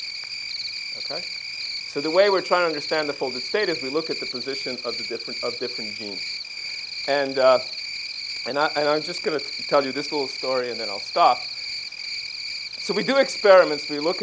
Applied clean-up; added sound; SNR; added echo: none; Cricket; 7 dB; none.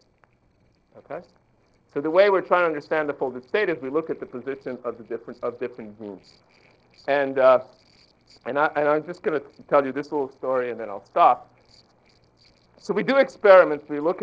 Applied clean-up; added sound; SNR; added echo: neural separator model SepFormer DNS4.